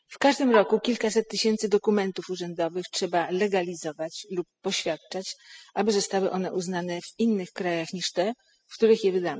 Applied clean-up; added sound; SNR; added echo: classical method spectral subtraction.